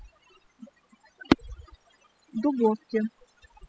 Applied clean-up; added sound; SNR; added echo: classical method spectral subtraction.